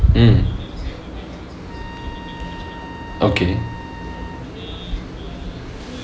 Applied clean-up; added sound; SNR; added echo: none; Trumpet; 18 dB; none.